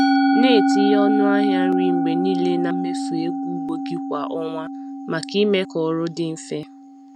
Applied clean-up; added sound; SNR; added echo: none; Musical instrument; -2 dB; none.